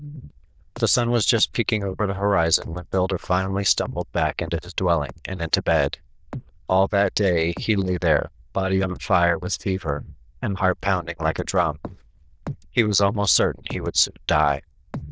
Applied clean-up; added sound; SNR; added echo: neural diffusion model UNIVERSE++.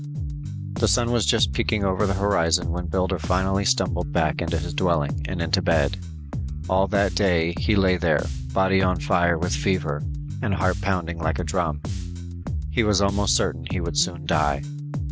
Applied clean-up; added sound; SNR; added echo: none; Bass guitar; 5 dB; none.